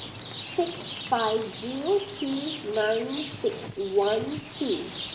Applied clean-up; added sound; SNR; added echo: none; Rain; 7 dB; reverberation time 2.0 s.